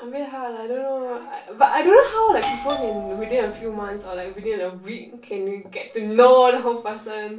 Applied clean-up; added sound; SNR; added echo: none; Doorbell; 12 dB; reverberation time 0.3 s.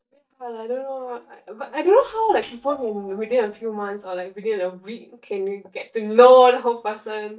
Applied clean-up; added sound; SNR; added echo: neural mask model DeepFilterNet 3.